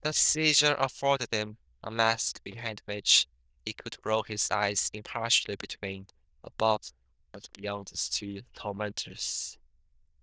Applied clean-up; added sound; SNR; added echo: neural diffusion model UNIVERSE++.